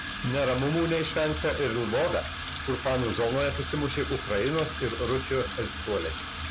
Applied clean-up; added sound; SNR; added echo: none; Sink (filling or washing) / Water tap, faucet; 4 dB; none.